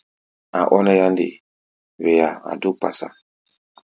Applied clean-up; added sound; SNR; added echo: none; none; none; none.